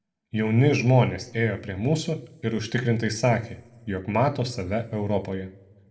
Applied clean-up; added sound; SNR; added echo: none; none; none; reverberation time 0.4 s.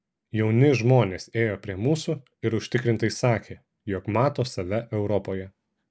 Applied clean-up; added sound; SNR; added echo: none; none; none; none.